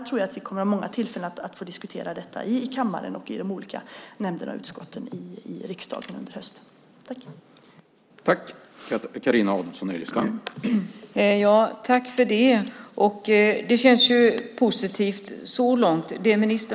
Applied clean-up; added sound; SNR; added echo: none; none; none; none.